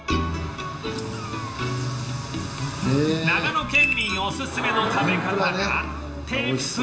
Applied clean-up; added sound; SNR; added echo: none; Meow; 19 dB; reverberation time 1.1 s.